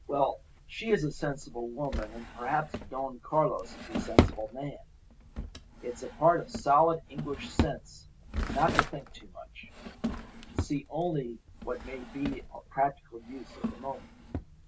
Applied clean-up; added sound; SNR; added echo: none; Drawer open or close; 3 dB; none.